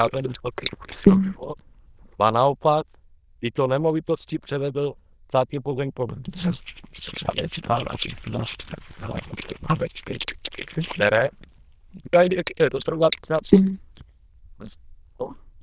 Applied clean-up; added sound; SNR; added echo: neural diffusion model UNIVERSE++.